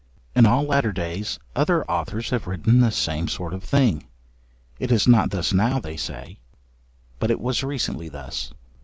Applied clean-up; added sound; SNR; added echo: none; none; none; none.